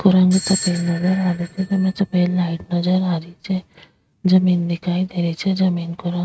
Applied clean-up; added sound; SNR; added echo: neural mask model RNNoise.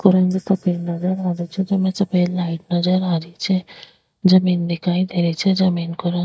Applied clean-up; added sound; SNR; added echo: neural mask model DeepFilterNet 3.